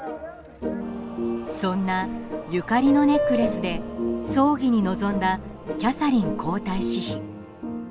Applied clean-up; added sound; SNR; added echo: none; Wind; 18 dB; none.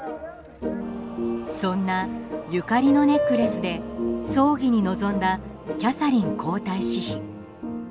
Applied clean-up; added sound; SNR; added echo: none; none; none; none.